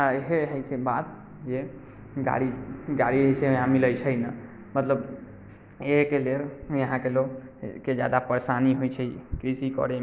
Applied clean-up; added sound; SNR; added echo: none; none; none; none.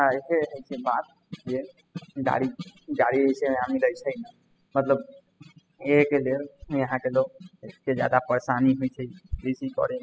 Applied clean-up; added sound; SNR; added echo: classical method spectral subtraction.